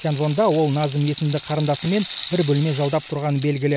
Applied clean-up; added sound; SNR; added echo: none; Rattle (instrument); 16 dB; none.